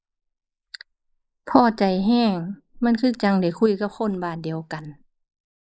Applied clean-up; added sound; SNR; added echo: neural mask model Resemble Enhance denoiser.